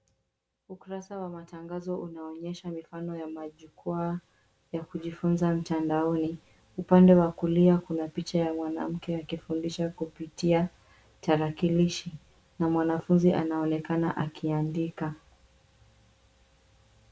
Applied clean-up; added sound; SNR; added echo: none; none; none; none.